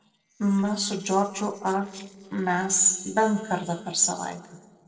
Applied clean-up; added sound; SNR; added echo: neural separator model SepFormer DNS4.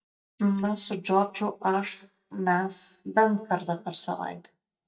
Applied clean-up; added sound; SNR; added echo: neural mask model DeepFilterNet 3.